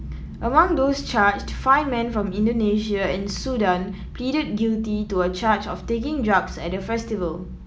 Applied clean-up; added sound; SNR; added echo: none; none; none; none.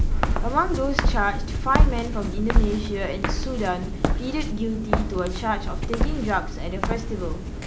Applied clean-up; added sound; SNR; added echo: none; Walk, footsteps; -4 dB; none.